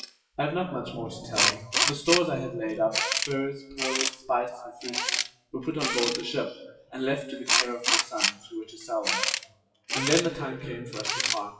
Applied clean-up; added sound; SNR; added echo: classical method WPE with log-MMSE.